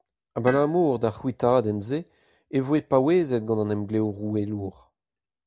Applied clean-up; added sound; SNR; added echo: none; Tools; 20 dB; none.